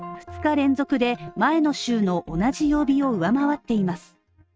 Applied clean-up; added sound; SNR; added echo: neural mask model RNNoise.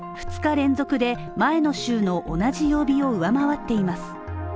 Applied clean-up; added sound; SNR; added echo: none; Brass instrument; 18 dB; none.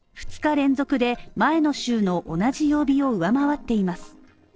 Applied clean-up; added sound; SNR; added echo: neural separator model SepFormer DNS4.